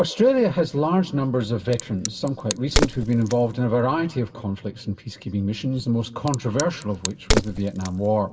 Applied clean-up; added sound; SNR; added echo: none; Crack; 7 dB; reverberation time 1.6 s.